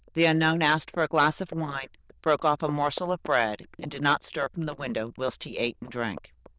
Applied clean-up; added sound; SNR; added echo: neural diffusion model UNIVERSE++.